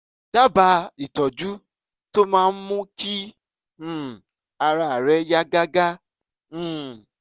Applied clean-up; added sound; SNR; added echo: none; none; none; none.